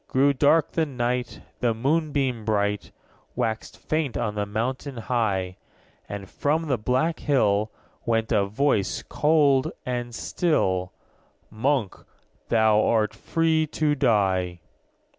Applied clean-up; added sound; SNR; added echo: none; none; none; none.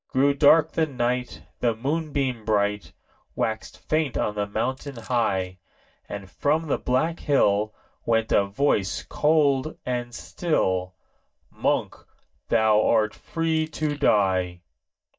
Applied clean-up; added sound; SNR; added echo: neural mask model DeepFilterNet 3.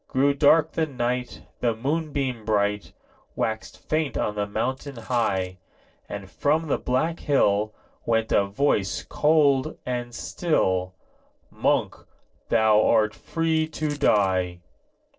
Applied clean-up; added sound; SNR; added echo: neural separator model SepFormer DNS4.